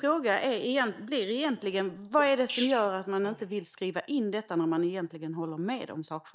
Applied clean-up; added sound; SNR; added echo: neural mask model DeepFilterNet 3.